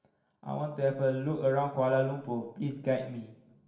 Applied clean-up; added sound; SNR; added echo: none; none; none; reverberation time 0.8 s.